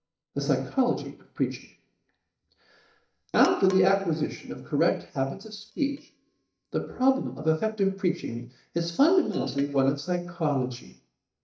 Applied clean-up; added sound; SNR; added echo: neural mask model DeepFilterNet 3.